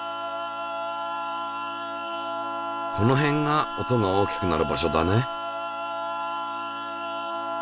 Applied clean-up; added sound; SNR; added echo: none; none; none; none.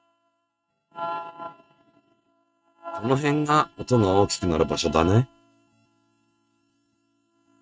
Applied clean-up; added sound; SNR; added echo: neural mask model RNNoise.